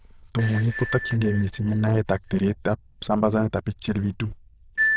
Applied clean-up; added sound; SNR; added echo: neural diffusion model UNIVERSE++.